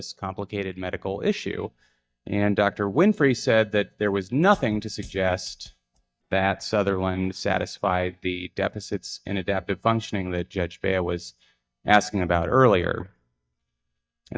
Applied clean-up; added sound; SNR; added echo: neural mask model DeepFilterNet 3.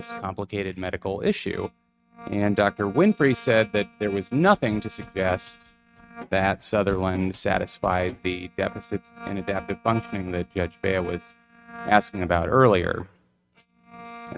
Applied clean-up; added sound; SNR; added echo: neural mask model RNNoise.